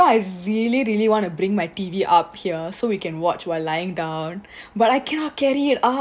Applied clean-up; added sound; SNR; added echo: none; none; none; none.